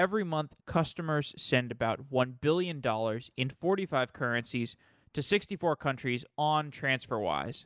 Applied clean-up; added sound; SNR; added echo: none; none; none; none.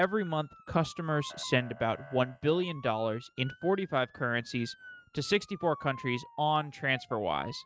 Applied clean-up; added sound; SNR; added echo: neural mask model RNNoise.